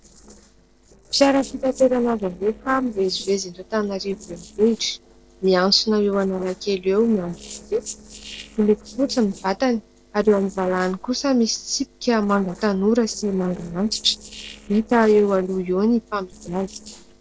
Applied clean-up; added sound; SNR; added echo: neural separator model SepFormer DNS4.